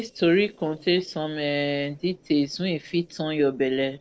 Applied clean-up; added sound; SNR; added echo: neural separator model SepFormer DNS4.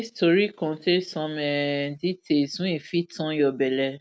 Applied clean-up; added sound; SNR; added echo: none; none; none; none.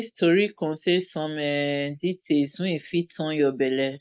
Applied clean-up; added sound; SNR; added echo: neural mask model Resemble Enhance denoiser.